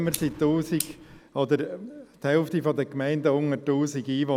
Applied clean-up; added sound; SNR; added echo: none; Clock; 14 dB; none.